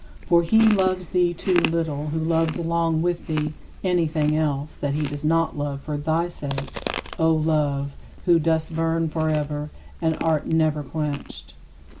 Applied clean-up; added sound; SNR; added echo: none; Chewing, mastication; 13 dB; none.